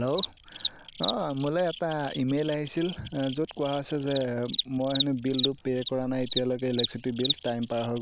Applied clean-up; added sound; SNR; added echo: none; Cricket; 4 dB; none.